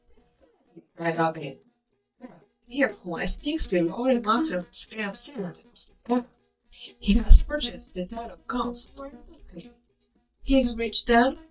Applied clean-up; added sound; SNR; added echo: neural mask model DeepFilterNet 3.